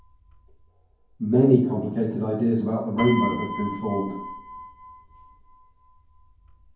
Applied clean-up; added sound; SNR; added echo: none; Piano; 12 dB; reverberation time 0.9 s.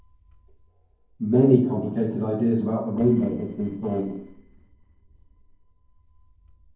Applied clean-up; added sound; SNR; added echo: neural separator model SepFormer DNS4.